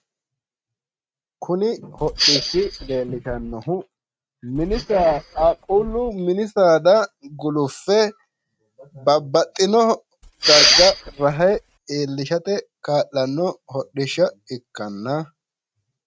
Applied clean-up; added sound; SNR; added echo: neural mask model RNNoise.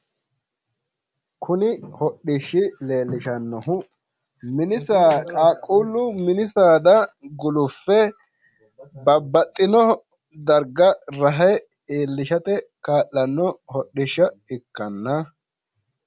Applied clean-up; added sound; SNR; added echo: none; none; none; none.